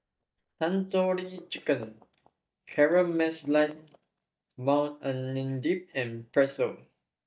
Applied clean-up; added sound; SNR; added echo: neural mask model DeepFilterNet 3.